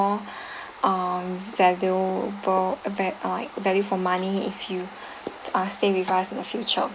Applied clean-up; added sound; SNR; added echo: none; none; none; none.